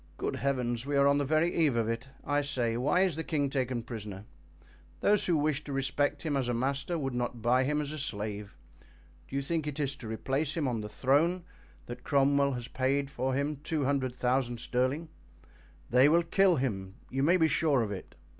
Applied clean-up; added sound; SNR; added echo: none; none; none; none.